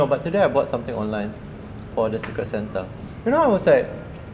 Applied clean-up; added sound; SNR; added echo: none; none; none; none.